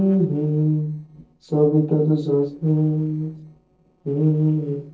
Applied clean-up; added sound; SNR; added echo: neural separator model SepFormer DNS4.